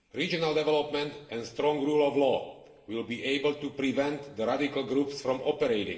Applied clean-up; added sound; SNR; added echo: none; none; none; reverberation time 1.8 s.